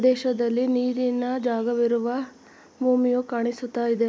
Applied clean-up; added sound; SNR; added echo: none; none; none; none.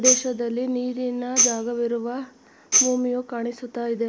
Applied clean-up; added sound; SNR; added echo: none; Tambourine; 0 dB; none.